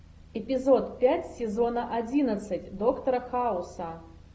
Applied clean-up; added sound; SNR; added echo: none; none; none; none.